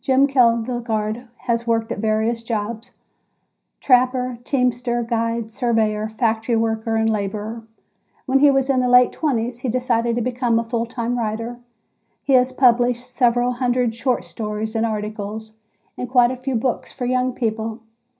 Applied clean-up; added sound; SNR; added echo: none; none; none; reverberation time 0.4 s.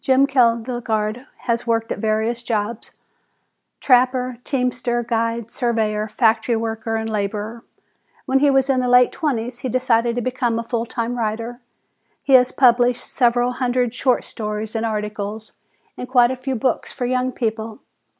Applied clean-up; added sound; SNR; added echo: none; none; none; none.